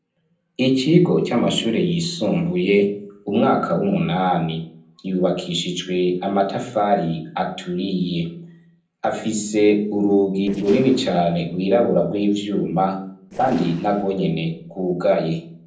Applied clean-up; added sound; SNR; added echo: neural separator model SepFormer DNS4.